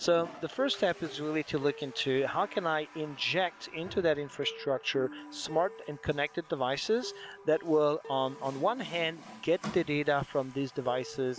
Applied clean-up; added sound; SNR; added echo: none; Water tap, faucet + Plucked string instrument; 16 dB; none.